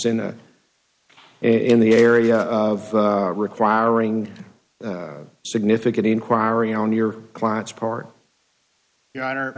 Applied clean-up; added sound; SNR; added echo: none; none; none; none.